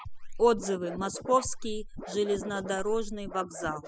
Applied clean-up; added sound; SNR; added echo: classical method spectral subtraction.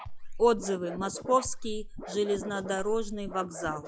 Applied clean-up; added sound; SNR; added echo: classical method log-MMSE.